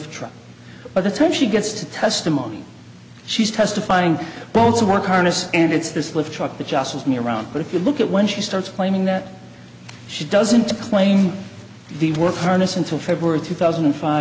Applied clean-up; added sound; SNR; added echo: none; none; none; none.